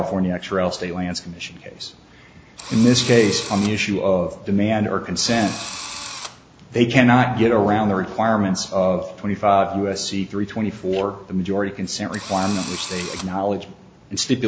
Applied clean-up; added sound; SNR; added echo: none; Engine / Drill; 12 dB; none.